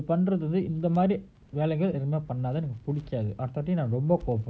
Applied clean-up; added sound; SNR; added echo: none; none; none; none.